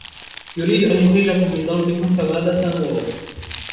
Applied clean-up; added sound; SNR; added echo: none; Crumpling, crinkling; 17 dB; reverberation time 0.9 s.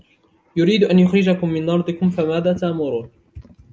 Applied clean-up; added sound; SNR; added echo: none; none; none; none.